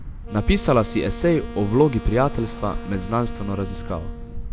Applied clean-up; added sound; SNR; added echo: none; Wind instrument, woodwind instrument + Traffic noise, roadway noise / Bus; 10 dB; none.